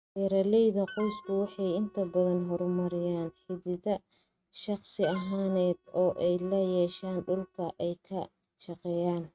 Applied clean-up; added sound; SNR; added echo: neural mask model RNNoise.